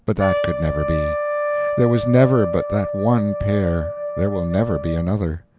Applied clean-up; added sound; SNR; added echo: none; Trumpet; 4 dB; none.